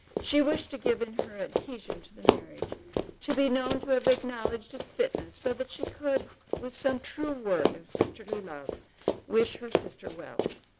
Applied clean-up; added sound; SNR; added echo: none; Run; 2 dB; none.